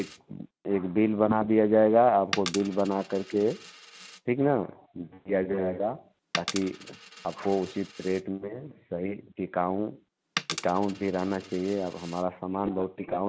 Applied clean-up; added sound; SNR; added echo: none; Coin (dropping); 15 dB; none.